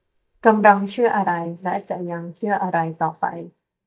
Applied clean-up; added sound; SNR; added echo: neural mask model DeepFilterNet 3.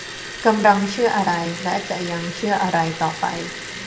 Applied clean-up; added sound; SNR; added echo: none; Liquid; 11 dB; reverberation time 0.7 s.